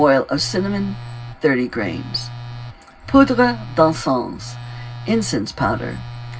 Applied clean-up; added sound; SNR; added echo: none; Telephone; 13 dB; reverberation time 0.4 s.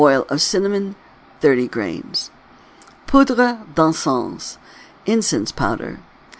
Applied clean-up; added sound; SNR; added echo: none; none; none; none.